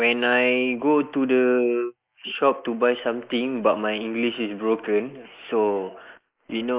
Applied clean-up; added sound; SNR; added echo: neural mask model Resemble Enhance denoiser.